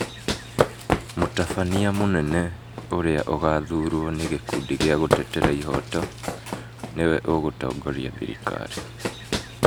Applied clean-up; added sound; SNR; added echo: none; Run; 3 dB; none.